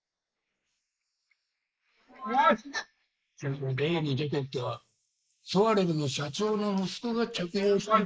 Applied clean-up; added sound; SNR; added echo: neural mask model Resemble Enhance denoiser.